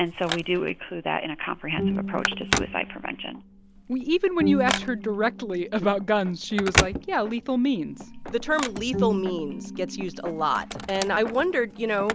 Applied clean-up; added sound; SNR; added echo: none; Telephone + Bowed string instrument; 5 dB; none.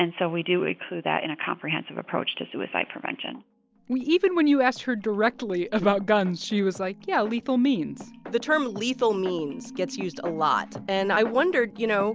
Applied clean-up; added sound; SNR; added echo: none; none; none; none.